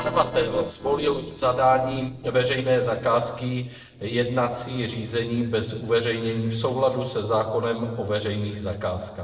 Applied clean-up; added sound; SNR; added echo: neural separator model SepFormer DNS4.